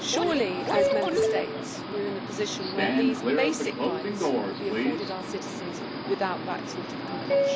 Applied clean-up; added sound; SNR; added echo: none; Subway, metro, underground + Scratching (performance technique); -4 dB; none.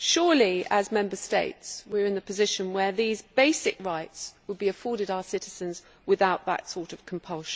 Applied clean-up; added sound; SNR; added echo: none; none; none; none.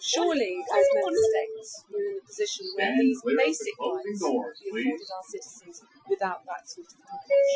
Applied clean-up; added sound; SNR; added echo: classical method Wiener filter.